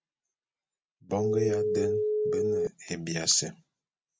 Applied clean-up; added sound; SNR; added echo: none; Telephone; -2 dB; none.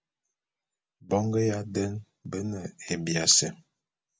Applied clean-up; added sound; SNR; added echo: none; none; none; none.